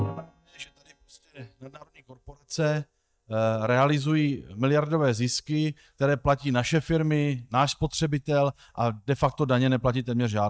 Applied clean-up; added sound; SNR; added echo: neural mask model DeepFilterNet 3.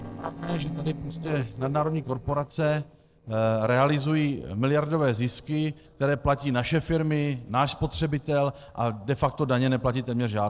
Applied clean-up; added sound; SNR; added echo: neural separator model SepFormer DNS4.